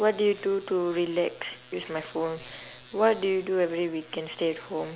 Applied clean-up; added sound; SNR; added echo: none; none; none; none.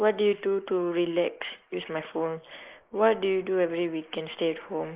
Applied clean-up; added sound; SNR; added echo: neural mask model Resemble Enhance denoiser.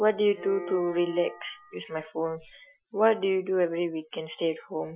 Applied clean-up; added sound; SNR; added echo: classical method Wiener filter.